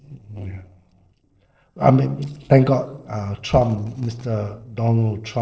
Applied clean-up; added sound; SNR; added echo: neural separator model SepFormer DNS4.